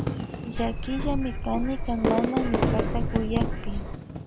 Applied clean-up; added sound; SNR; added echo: none; Bird + Fireworks; -3 dB; none.